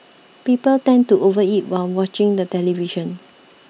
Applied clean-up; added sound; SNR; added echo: none; none; none; none.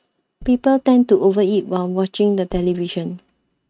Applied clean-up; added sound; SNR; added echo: neural mask model RNNoise.